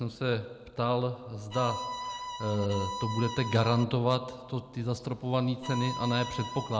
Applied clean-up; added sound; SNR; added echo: none; Bowed string instrument; 7 dB; none.